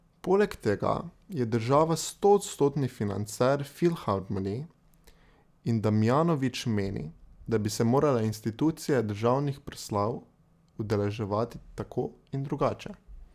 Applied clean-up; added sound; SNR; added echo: none; none; none; none.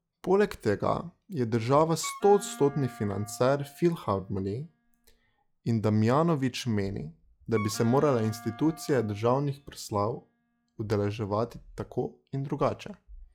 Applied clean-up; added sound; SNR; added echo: classical method log-MMSE.